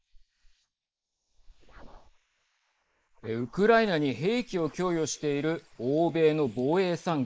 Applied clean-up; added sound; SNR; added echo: neural mask model Resemble Enhance denoiser.